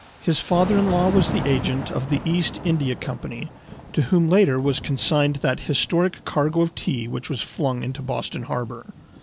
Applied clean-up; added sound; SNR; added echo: none; Thunder / Rain; 11 dB; none.